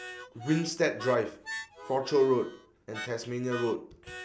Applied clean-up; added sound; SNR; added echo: none; Harmonica; 13 dB; none.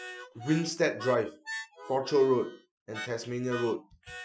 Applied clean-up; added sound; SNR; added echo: classical method Wiener filter.